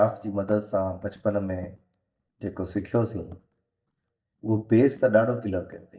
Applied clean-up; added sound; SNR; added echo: neural mask model DeepFilterNet 3.